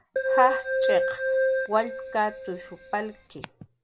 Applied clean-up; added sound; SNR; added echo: none; Keyboard (musical); -2 dB; none.